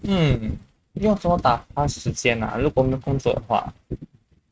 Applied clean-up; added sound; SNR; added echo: neural mask model RNNoise.